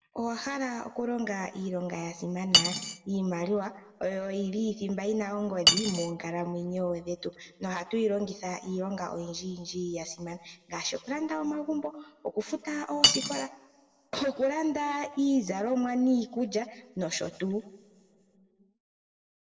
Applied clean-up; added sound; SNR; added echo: none; Cutlery, silverware; -1 dB; reverberation time 1.0 s.